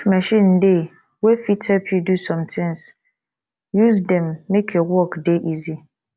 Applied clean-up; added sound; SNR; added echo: none; none; none; none.